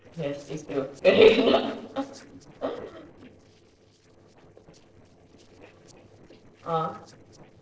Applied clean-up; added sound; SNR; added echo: neural separator model SepFormer DNS4.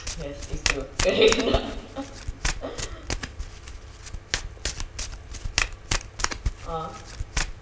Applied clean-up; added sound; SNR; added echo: none; Domestic sounds, home sounds; 0 dB; reverberation time 0.8 s.